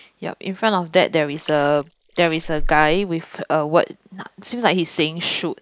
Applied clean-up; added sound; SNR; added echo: neural mask model Resemble Enhance denoiser.